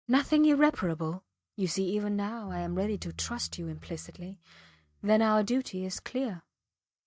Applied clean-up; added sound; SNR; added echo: neural mask model DeepFilterNet 3.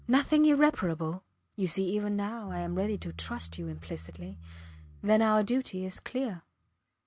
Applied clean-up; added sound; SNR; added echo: none; Bass guitar; 18 dB; none.